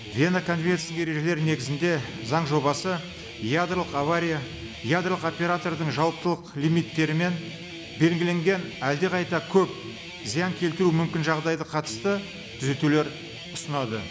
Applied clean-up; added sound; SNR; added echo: none; Guitar; 13 dB; none.